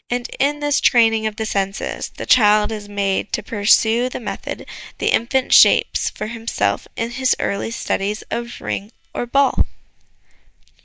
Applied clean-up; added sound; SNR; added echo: neural mask model DeepFilterNet 3.